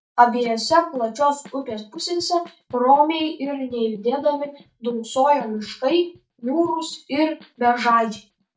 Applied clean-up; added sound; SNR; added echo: neural mask model DeepFilterNet 3.